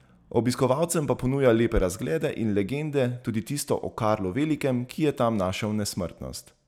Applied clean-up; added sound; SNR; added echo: none; none; none; none.